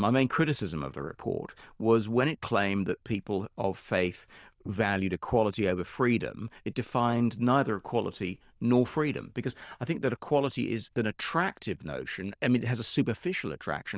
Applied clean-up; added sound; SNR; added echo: neural diffusion model UNIVERSE++.